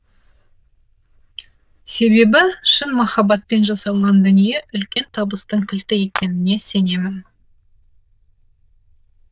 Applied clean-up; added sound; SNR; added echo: neural diffusion model UNIVERSE++.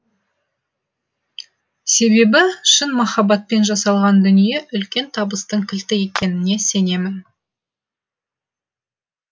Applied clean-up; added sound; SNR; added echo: neural mask model Resemble Enhance denoiser.